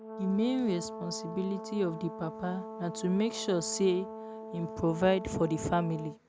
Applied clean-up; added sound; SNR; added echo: none; Brass instrument; 10 dB; none.